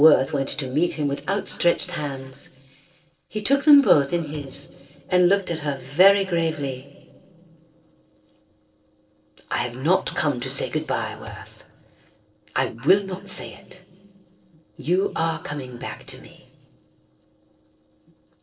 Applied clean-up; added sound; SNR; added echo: neural separator model SepFormer DNS4.